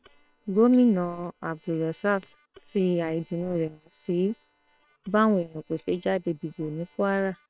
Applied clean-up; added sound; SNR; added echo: neural separator model SepFormer WHAM!.